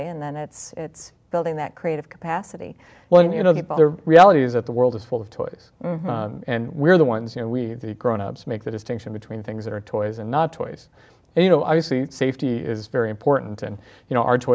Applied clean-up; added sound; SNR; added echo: none; none; none; none.